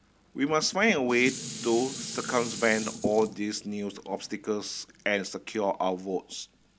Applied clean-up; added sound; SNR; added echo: none; Dishes, pots, and pans; 12 dB; none.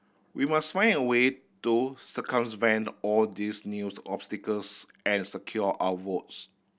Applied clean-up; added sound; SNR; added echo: none; none; none; none.